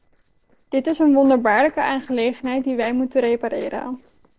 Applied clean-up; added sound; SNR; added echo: neural separator model SepFormer DNS4.